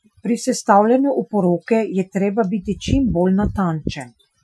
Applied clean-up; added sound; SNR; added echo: classical method Wiener filter.